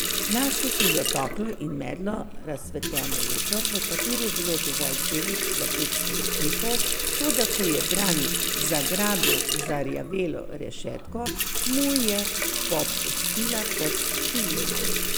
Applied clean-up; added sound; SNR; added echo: none; Water tap, faucet; -4 dB; none.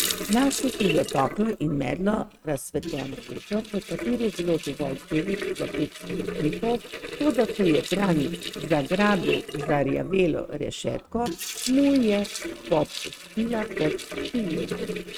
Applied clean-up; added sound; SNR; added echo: neural mask model RNNoise.